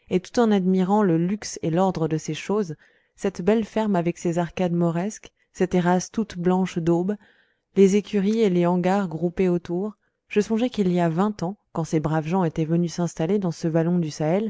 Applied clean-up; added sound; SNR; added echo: none; none; none; none.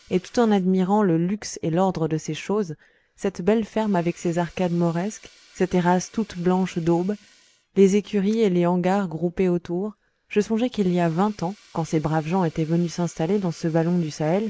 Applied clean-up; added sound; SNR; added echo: neural mask model Resemble Enhance denoiser.